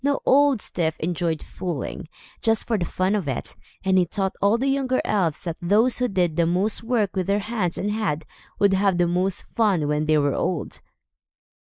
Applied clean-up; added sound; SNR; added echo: neural mask model Resemble Enhance denoiser.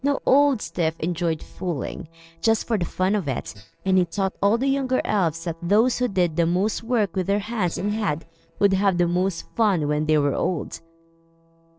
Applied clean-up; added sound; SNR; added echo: neural separator model SepFormer DNS4.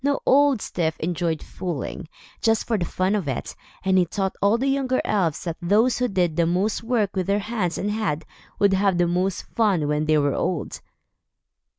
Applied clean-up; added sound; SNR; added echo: none; none; none; none.